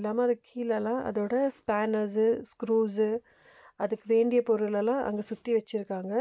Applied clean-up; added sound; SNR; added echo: none; none; none; none.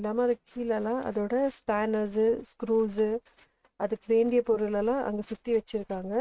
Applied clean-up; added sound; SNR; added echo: neural mask model RNNoise.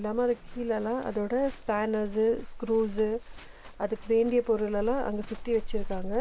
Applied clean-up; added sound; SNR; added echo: none; Livestock, farm animals, working animals; 9 dB; none.